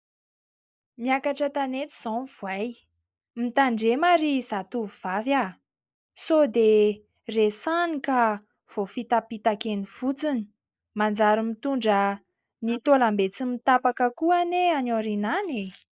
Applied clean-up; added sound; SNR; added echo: neural mask model Resemble Enhance denoiser.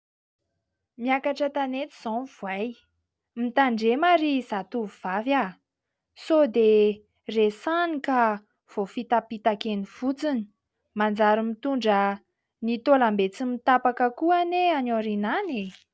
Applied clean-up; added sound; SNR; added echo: none; none; none; none.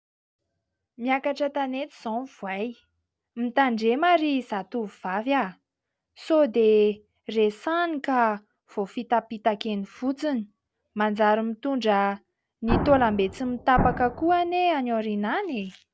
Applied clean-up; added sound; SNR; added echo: none; Explosion; 4 dB; none.